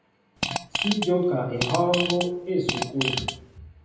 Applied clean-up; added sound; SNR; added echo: none; Fart; 4 dB; reverberation time 0.8 s.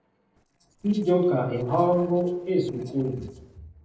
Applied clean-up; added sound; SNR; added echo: neural separator model SepFormer DNS4.